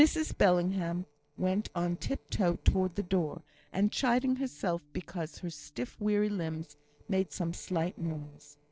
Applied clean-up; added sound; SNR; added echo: neural separator model SepFormer DNS4.